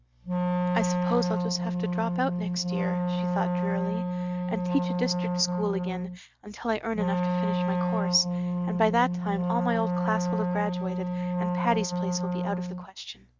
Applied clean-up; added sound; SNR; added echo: neural mask model RNNoise.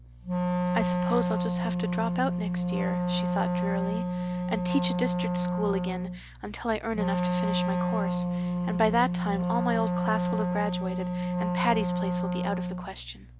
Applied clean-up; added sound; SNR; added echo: none; Wind instrument, woodwind instrument; -3 dB; none.